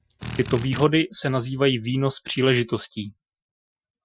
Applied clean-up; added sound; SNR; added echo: classical method Wiener filter.